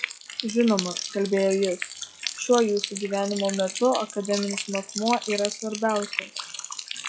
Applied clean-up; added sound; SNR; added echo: classical method log-MMSE.